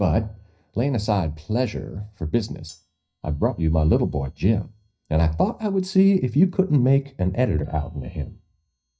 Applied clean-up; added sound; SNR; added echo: neural mask model DeepFilterNet 3.